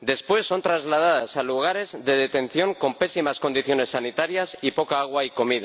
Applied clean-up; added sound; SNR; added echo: none; none; none; none.